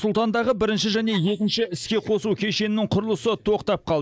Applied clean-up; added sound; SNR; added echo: neural mask model Resemble Enhance denoiser.